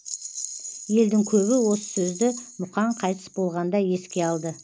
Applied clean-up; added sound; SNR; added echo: none; Rattle; 13 dB; none.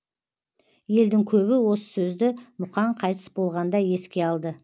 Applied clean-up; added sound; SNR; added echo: none; none; none; none.